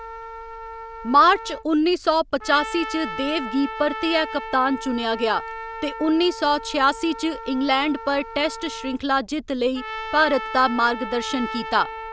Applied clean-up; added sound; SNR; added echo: none; Trumpet; 11 dB; none.